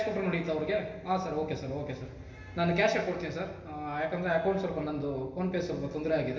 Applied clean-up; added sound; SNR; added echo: none; none; none; reverberation time 1.1 s.